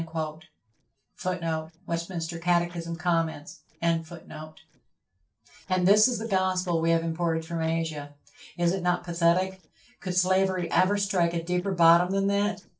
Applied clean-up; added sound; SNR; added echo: neural separator model SepFormer DNS4.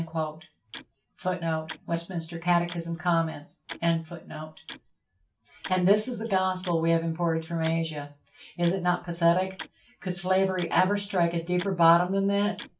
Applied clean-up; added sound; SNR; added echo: none; Tick-tock; 20 dB; reverberation time 0.3 s.